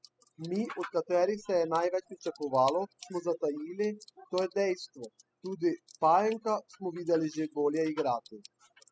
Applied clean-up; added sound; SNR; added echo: classical method spectral subtraction.